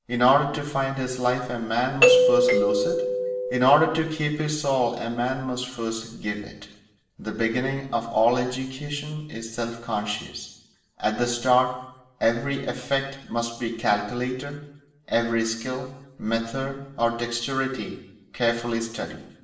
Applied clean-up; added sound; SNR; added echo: none; Doorbell; -4 dB; reverberation time 0.8 s.